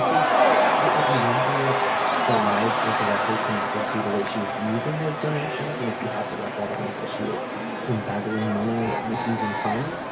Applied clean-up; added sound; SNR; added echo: none; Crowd / Cheering; -4 dB; reverberation time 0.2 s.